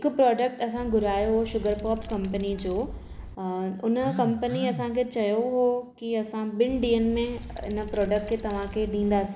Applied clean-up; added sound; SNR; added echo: none; Wind; 12 dB; none.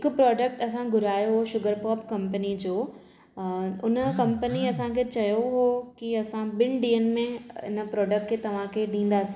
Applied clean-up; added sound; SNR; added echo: none; none; none; none.